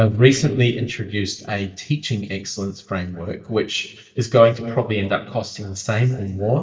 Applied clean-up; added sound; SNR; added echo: neural mask model DeepFilterNet 3.